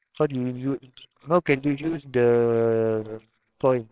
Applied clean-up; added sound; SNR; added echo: neural separator model SepFormer WHAMR!.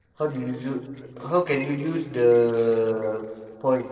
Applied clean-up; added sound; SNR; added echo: neural separator model SepFormer DNS4.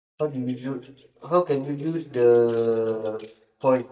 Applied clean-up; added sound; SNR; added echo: neural mask model DeepFilterNet 3.